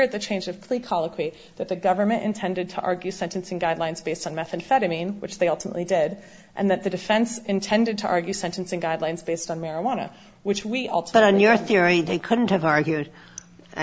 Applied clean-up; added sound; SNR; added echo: none; none; none; none.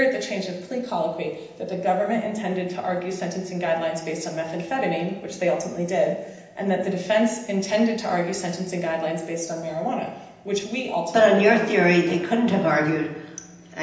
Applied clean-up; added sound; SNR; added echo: none; none; none; reverberation time 0.9 s.